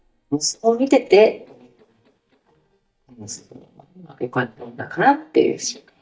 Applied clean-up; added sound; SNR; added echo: neural mask model DeepFilterNet 3.